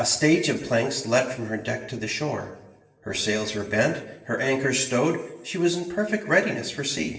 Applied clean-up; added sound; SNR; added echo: none; none; none; reverberation time 0.9 s.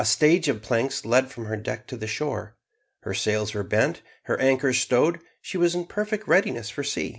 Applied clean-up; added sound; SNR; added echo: none; none; none; none.